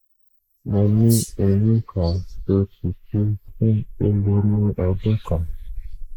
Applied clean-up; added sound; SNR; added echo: neural mask model Resemble Enhance denoiser.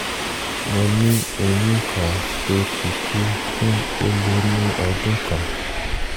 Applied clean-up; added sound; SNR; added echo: none; Subway, metro, underground; 3 dB; none.